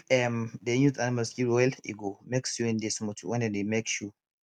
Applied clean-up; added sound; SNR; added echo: none; none; none; none.